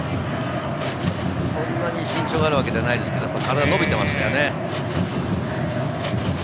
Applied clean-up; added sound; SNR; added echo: none; none; none; none.